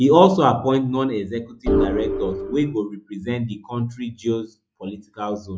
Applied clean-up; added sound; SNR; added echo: classical method log-MMSE.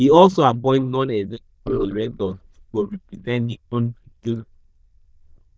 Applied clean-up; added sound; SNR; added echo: neural diffusion model UNIVERSE++.